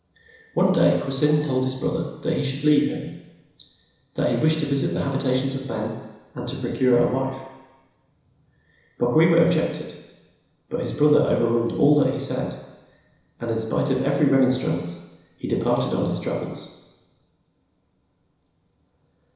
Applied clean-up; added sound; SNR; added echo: none; none; none; reverberation time 1.0 s.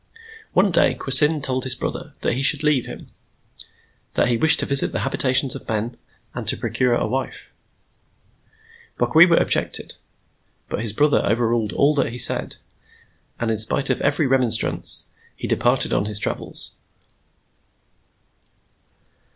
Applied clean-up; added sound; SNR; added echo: none; none; none; none.